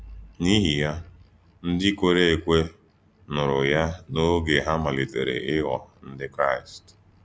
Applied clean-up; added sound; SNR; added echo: none; none; none; none.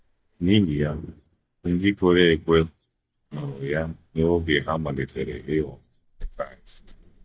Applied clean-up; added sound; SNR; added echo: neural mask model DeepFilterNet 3.